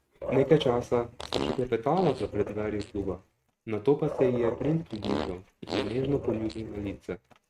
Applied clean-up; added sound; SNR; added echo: neural mask model RNNoise.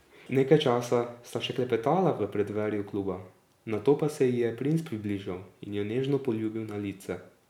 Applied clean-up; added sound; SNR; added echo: none; none; none; none.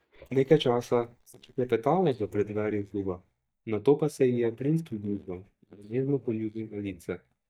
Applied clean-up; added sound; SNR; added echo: neural mask model DeepFilterNet 3.